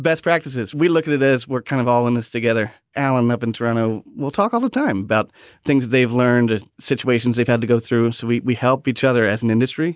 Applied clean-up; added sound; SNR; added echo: none; none; none; none.